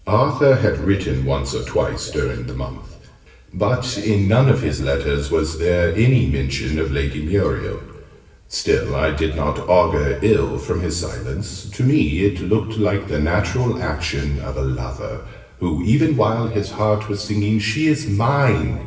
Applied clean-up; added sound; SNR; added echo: none; none; none; reverberation time 1.0 s.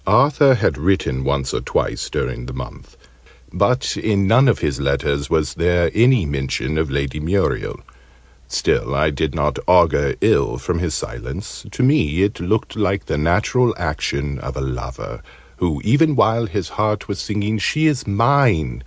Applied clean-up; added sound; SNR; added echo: none; none; none; none.